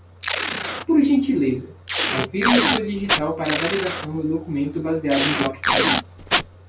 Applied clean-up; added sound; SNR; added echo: none; Packing tape, duct tape; 1 dB; none.